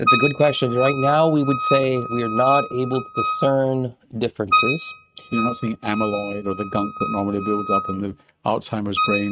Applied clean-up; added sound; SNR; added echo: neural mask model RNNoise.